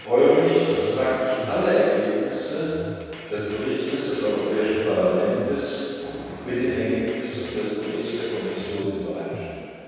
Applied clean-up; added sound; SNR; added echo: none; Drum kit; 18 dB; reverberation time 2.2 s.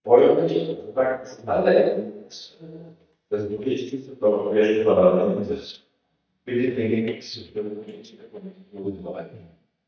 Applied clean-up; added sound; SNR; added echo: neural mask model DeepFilterNet 3.